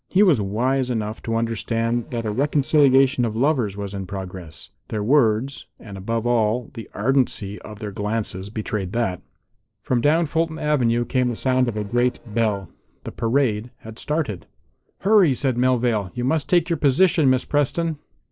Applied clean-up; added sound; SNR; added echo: neural separator model SepFormer DNS4.